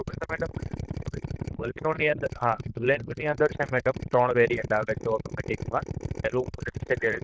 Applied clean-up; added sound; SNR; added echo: neural diffusion model UNIVERSE++.